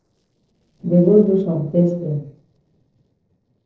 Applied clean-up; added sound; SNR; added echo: neural separator model SepFormer DNS4.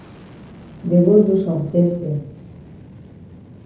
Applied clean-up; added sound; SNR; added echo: none; Fixed-wing aircraft, airplane; 19 dB; reverberation time 0.7 s.